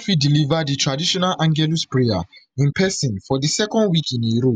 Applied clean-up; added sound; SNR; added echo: none; none; none; none.